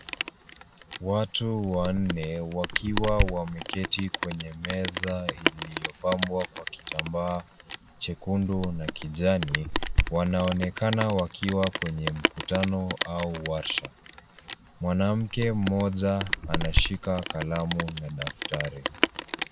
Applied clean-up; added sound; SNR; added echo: none; Rain; 3 dB; none.